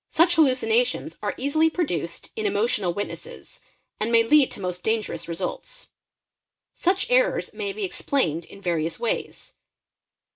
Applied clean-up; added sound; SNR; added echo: none; none; none; none.